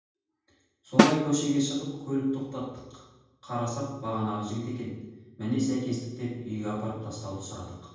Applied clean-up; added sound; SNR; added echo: none; Snare drum; -4 dB; reverberation time 1.2 s.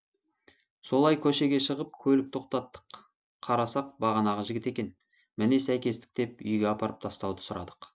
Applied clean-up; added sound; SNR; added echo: none; none; none; none.